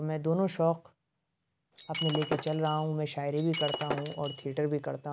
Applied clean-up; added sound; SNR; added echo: none; Shatter; 4 dB; none.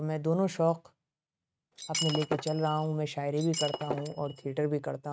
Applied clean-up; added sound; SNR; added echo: neural mask model RNNoise.